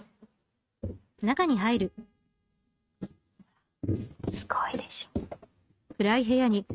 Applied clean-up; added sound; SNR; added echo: neural mask model RNNoise.